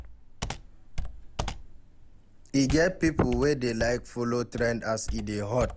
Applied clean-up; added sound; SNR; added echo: none; Computer keyboard; 8 dB; none.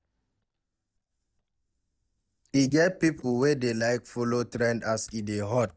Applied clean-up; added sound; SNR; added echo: neural mask model DeepFilterNet 3.